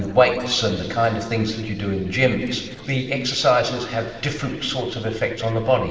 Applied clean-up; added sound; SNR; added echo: neural separator model SepFormer DNS4.